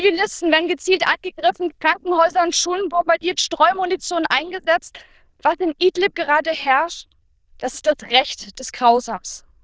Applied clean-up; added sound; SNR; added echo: neural diffusion model UNIVERSE++.